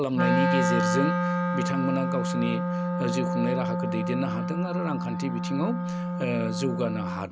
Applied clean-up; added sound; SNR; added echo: none; Wind instrument, woodwind instrument; -3 dB; none.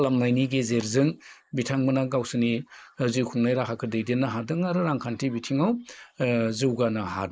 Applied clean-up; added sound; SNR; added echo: neural mask model Resemble Enhance denoiser.